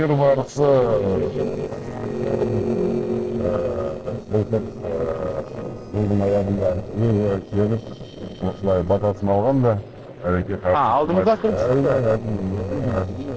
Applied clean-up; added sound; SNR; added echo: neural separator model SepFormer DNS4.